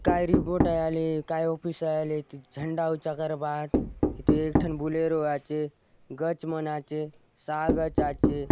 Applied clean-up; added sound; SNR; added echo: none; Knock; 1 dB; none.